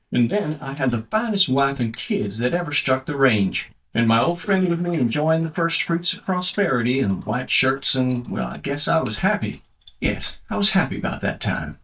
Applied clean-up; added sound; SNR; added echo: neural mask model DeepFilterNet 3.